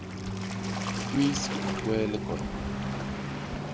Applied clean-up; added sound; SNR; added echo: none; Waves, surf; -1 dB; none.